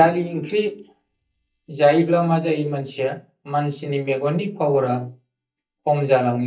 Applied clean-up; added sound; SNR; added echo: neural mask model DeepFilterNet 3.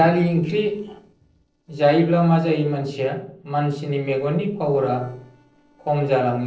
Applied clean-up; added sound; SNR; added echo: neural separator model SepFormer DNS4.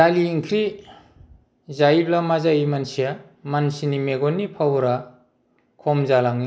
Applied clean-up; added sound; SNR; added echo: none; none; none; none.